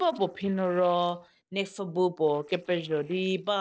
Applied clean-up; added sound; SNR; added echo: neural separator model SepFormer DNS4.